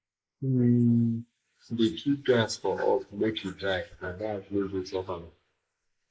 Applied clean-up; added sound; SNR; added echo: neural mask model Resemble Enhance denoiser.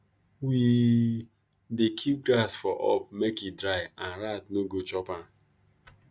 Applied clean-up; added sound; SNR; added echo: none; none; none; none.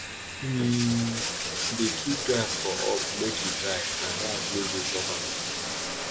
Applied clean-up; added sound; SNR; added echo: none; Bathtub (filling or washing); 0 dB; none.